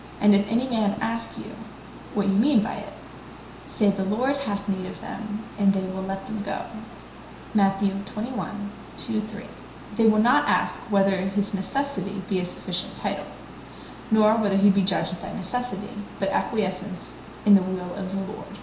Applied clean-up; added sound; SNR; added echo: none; Water; 17 dB; reverberation time 0.7 s.